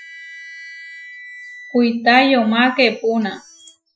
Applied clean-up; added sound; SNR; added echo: classical method Wiener filter.